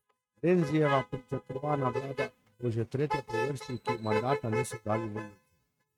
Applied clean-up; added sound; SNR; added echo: neural mask model RNNoise.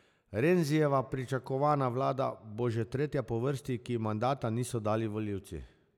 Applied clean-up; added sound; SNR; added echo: none; none; none; none.